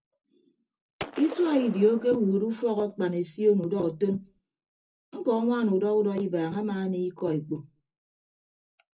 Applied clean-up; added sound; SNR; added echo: none; Gunshot, gunfire; 14 dB; reverberation time 0.2 s.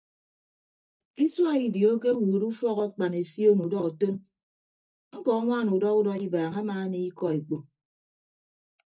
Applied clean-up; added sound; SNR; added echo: neural mask model DeepFilterNet 3.